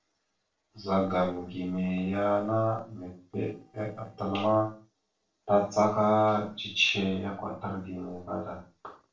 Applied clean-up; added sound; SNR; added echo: neural separator model SepFormer DNS4.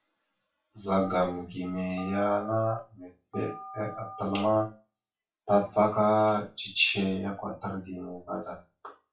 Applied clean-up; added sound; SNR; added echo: classical method WPE with log-MMSE.